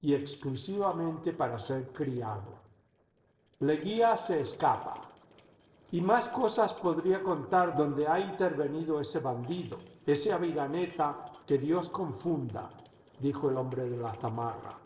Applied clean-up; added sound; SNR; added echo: neural separator model SepFormer DNS4.